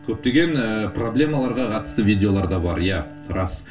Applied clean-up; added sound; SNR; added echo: none; Bowed string instrument; 17 dB; reverberation time 0.2 s.